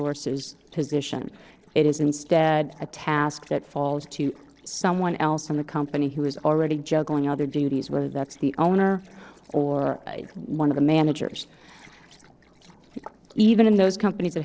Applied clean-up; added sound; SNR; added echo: neural separator model SepFormer DNS4.